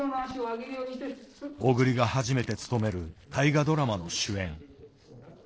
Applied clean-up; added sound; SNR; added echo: neural separator model SepFormer DNS4.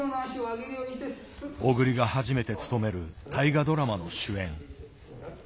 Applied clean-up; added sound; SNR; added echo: none; none; none; none.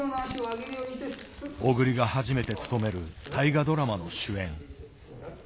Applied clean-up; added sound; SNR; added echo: none; Crumpling, crinkling; 17 dB; none.